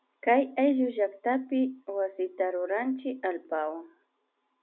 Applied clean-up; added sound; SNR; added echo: none; none; none; none.